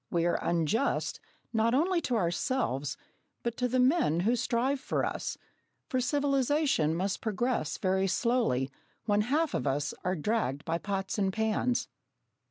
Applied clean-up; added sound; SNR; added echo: none; none; none; none.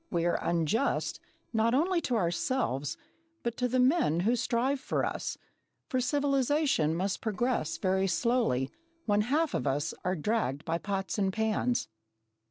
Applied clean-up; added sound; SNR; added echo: neural separator model SepFormer DNS4.